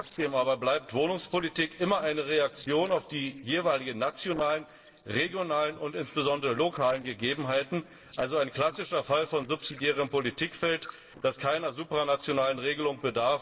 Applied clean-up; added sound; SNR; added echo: neural separator model SepFormer DNS4.